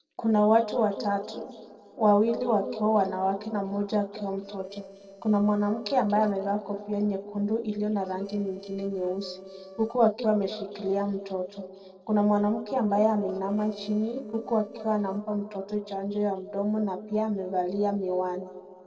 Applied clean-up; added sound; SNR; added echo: neural separator model SepFormer DNS4.